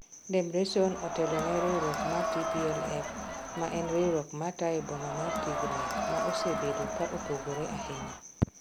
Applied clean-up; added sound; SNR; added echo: none; Crowd; 2 dB; none.